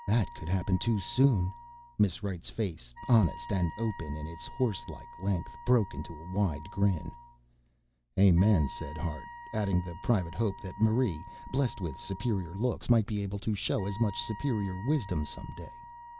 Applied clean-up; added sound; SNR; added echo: none; Wind instrument, woodwind instrument; 17 dB; none.